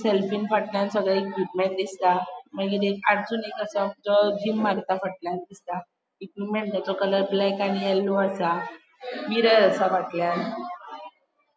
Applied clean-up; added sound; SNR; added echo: none; none; none; none.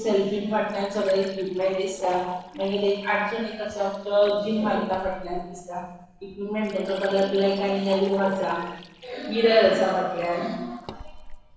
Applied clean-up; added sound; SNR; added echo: neural separator model SepFormer DNS4.